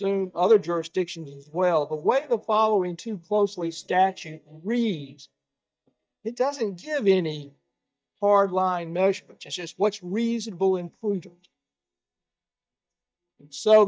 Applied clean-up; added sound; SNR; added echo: neural mask model DeepFilterNet 3.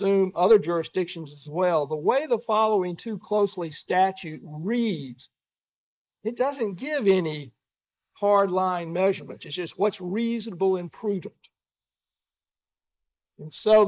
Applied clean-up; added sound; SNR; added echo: neural mask model Resemble Enhance denoiser.